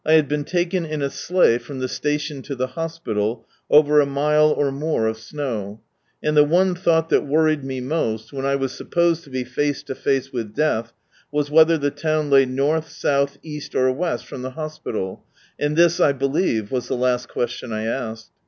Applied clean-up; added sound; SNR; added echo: none; none; none; none.